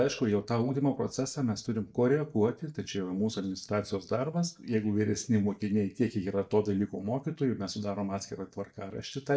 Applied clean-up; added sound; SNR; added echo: neural mask model DeepFilterNet 3.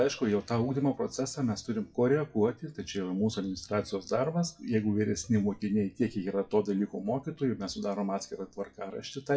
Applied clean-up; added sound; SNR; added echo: classical method WPE with log-MMSE.